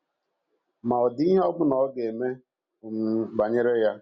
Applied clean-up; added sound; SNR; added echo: none; none; none; none.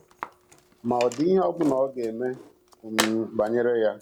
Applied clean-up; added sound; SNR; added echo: none; Tools; 11 dB; none.